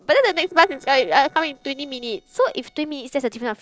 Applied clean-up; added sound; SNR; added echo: neural separator model SepFormer DNS4.